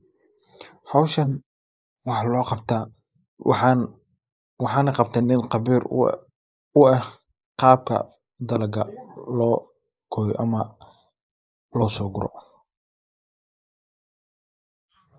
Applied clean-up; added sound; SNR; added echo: neural mask model Resemble Enhance denoiser.